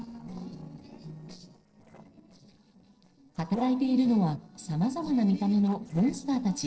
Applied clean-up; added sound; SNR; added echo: neural separator model SepFormer DNS4.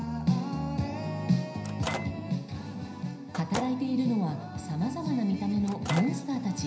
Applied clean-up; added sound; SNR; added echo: none; Microwave oven; 13 dB; reverberation time 0.9 s.